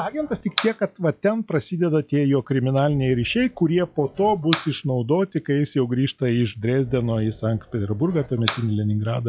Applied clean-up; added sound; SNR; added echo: classical method log-MMSE.